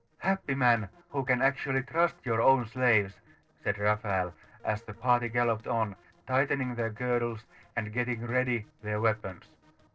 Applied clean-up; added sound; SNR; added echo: neural separator model SepFormer DNS4.